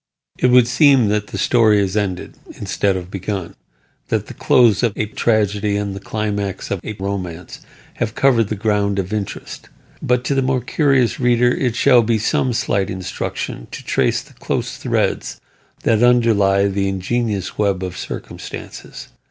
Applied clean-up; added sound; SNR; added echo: none; none; none; none.